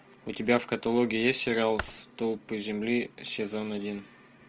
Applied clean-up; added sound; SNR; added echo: none; Computer keyboard; 13 dB; none.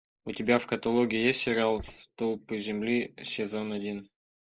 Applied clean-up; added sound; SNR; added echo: neural mask model Resemble Enhance denoiser.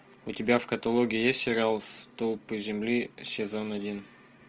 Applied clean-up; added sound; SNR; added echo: none; none; none; none.